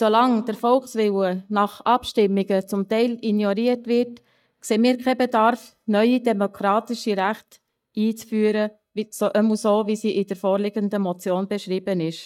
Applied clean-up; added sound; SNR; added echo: neural mask model DeepFilterNet 3.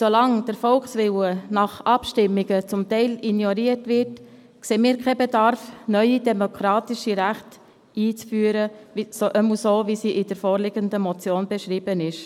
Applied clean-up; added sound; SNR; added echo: none; none; none; none.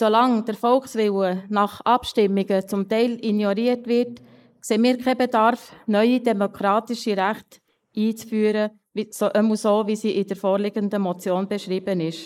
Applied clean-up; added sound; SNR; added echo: neural mask model Resemble Enhance denoiser.